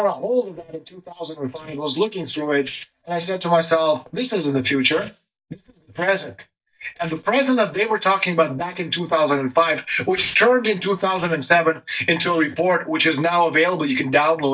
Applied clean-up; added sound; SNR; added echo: neural mask model DeepFilterNet 3.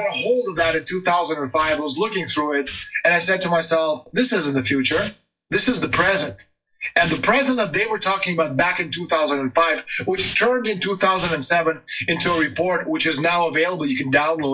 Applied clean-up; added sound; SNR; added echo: classical method WPE with log-MMSE.